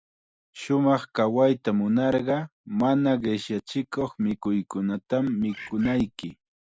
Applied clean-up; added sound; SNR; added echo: neural mask model Resemble Enhance denoiser.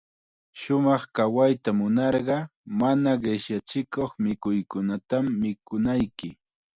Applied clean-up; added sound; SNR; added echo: none; none; none; none.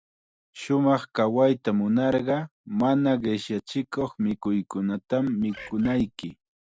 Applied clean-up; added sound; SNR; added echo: neural separator model SepFormer DNS4.